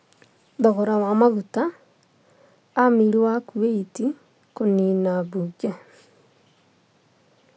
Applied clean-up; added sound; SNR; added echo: none; none; none; none.